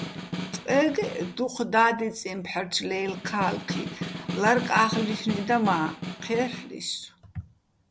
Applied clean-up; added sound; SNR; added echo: none; Snare drum; 9 dB; none.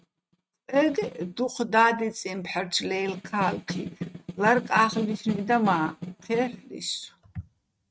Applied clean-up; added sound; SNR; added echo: neural mask model RNNoise.